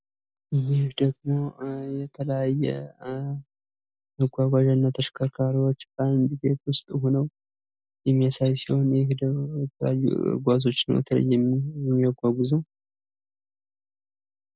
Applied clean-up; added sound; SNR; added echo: none; none; none; none.